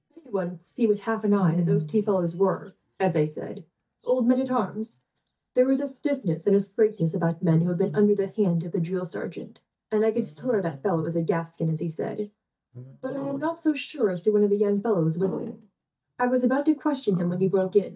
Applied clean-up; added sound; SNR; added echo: neural mask model DeepFilterNet 3.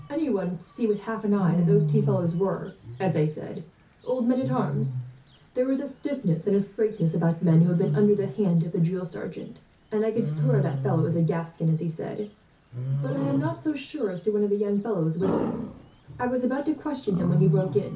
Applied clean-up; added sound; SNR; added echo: none; Wild animals; 6 dB; reverberation time 0.3 s.